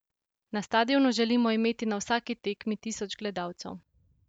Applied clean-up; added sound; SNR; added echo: none; none; none; none.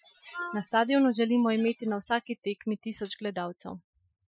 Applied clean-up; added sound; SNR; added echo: classical method Wiener filter.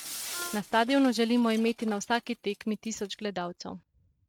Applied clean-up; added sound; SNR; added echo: neural mask model RNNoise.